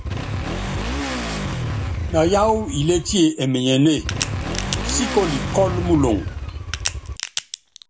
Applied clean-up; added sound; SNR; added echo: none; Motorcycle / Accelerating, revving, vroom + Crack; 4 dB; none.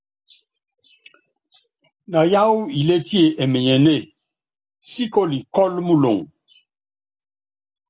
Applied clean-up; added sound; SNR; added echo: none; none; none; none.